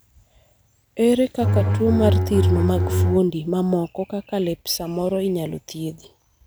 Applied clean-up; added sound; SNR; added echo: none; Bowed string instrument; -4 dB; none.